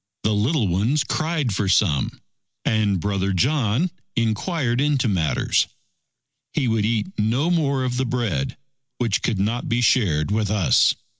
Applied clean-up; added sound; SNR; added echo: none; none; none; none.